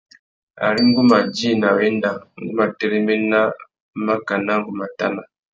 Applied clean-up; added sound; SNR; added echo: none; Hi-hat + Bicycle bell; 17 dB; none.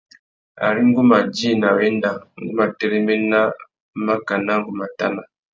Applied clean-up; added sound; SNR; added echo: none; none; none; none.